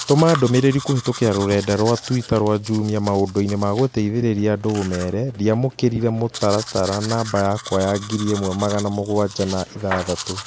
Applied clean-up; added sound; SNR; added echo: none; Domestic sounds, home sounds; 14 dB; none.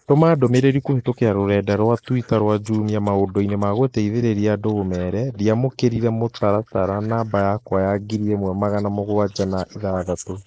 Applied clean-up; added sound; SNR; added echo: neural mask model Resemble Enhance denoiser.